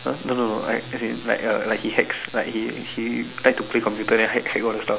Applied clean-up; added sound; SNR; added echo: none; none; none; none.